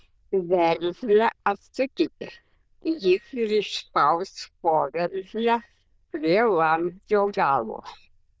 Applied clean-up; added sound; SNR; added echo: neural diffusion model UNIVERSE++.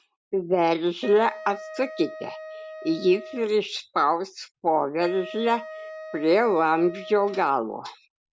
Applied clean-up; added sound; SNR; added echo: none; Wind instrument, woodwind instrument; 15 dB; none.